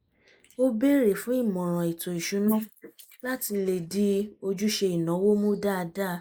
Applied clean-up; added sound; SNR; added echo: neural mask model Resemble Enhance denoiser.